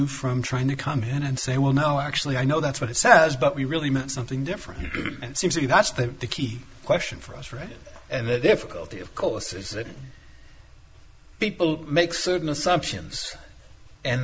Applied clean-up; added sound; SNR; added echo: none; none; none; none.